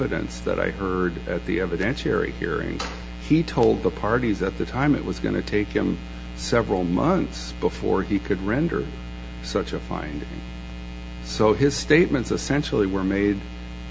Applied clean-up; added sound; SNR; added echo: none; none; none; none.